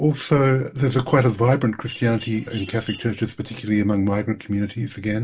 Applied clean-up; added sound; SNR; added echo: none; Mechanisms; 15 dB; reverberation time 0.2 s.